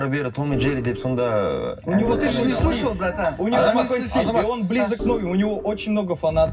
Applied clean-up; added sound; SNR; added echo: none; Organ; 9 dB; reverberation time 0.4 s.